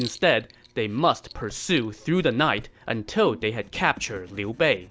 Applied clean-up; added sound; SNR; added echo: none; Writing; 20 dB; none.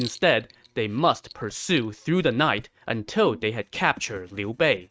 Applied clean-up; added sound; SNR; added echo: neural mask model RNNoise.